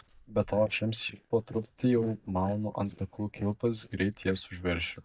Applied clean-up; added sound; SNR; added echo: neural mask model DeepFilterNet 3.